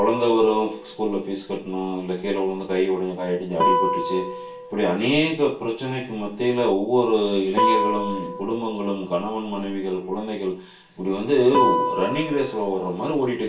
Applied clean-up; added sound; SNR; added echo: none; Guitar; 5 dB; reverberation time 0.2 s.